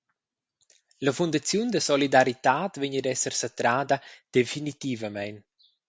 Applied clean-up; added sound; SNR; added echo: none; none; none; none.